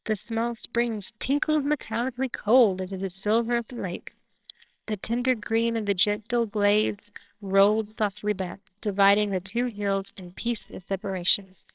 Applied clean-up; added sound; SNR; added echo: neural separator model SepFormer WHAMR!.